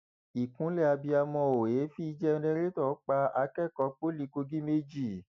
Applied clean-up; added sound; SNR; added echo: none; none; none; none.